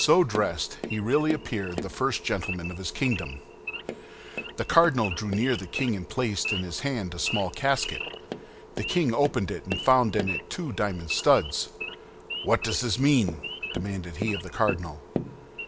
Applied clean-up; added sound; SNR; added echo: none; Idling / Wild animals + Tap; 9 dB; none.